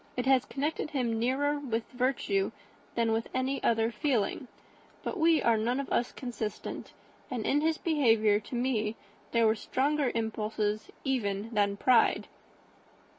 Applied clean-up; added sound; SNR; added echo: none; none; none; none.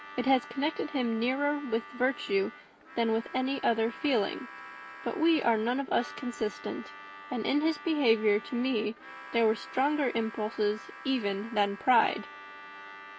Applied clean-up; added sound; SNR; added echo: none; Harmonica; 16 dB; none.